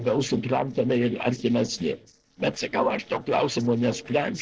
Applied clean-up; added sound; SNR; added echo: neural separator model SepFormer DNS4.